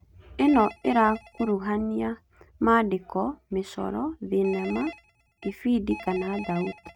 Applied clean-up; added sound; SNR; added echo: neural mask model RNNoise.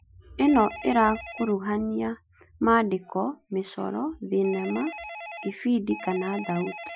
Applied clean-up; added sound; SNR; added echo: classical method Wiener filter.